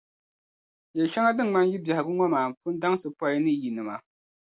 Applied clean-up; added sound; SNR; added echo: none; none; none; none.